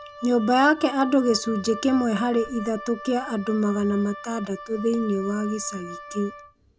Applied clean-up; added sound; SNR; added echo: none; Wind instrument, woodwind instrument; 14 dB; none.